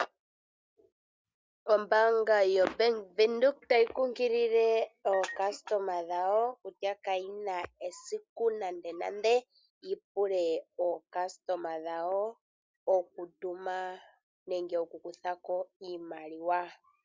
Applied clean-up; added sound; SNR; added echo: none; none; none; none.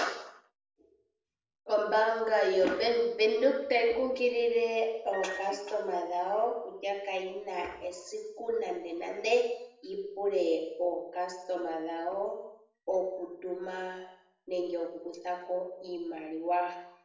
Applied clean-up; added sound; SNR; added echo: none; none; none; reverberation time 0.7 s.